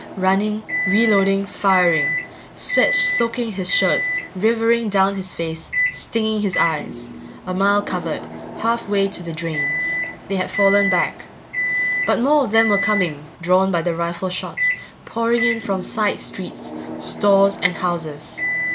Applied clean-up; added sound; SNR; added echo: none; Microwave oven; 5 dB; none.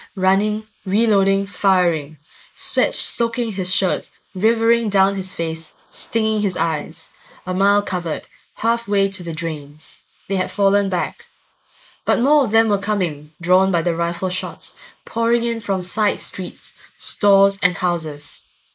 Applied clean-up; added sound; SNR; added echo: neural mask model Resemble Enhance denoiser.